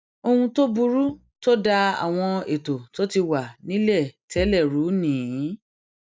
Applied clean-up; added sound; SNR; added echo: neural mask model DeepFilterNet 3.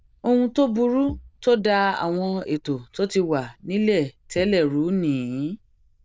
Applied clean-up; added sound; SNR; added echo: neural diffusion model UNIVERSE++.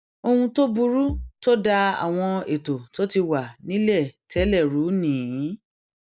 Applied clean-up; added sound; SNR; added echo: none; Bass drum; 10 dB; none.